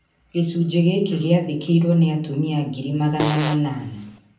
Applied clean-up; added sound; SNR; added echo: none; Fart; 9 dB; reverberation time 0.6 s.